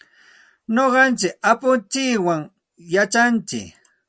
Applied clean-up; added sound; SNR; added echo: none; none; none; none.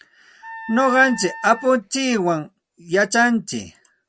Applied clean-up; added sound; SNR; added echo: none; Wind instrument, woodwind instrument; 14 dB; none.